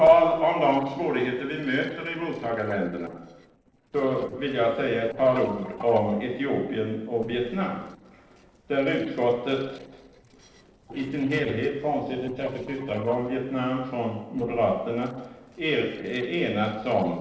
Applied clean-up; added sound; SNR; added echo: neural separator model SepFormer DNS4.